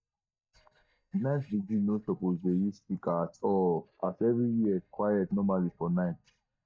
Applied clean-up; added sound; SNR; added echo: neural mask model DeepFilterNet 3.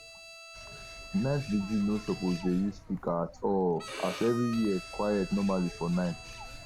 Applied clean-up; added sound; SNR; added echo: none; Bird + Bowed string instrument; 13 dB; none.